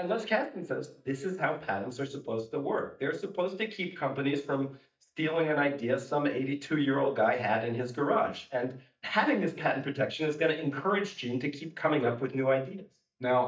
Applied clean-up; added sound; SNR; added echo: neural mask model DeepFilterNet 3.